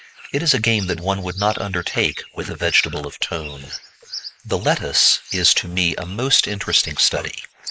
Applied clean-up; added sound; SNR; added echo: neural mask model Resemble Enhance denoiser.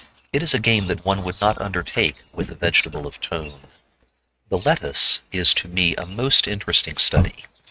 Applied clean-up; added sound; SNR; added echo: neural mask model RNNoise.